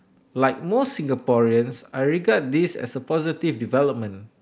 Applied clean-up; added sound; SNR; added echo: none; none; none; none.